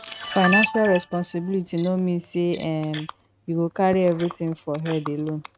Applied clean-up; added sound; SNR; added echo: neural mask model RNNoise.